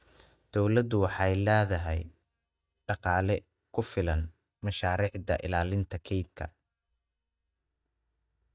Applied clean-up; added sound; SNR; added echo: neural mask model DeepFilterNet 3.